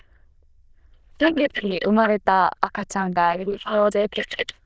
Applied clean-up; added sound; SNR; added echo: neural diffusion model UNIVERSE++.